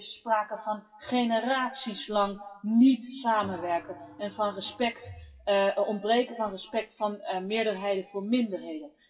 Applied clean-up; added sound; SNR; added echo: classical method WPE with log-MMSE.